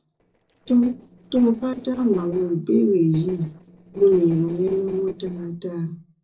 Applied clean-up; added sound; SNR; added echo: neural separator model SepFormer DNS4.